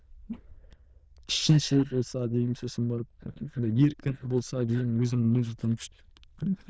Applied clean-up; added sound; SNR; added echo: neural diffusion model UNIVERSE++.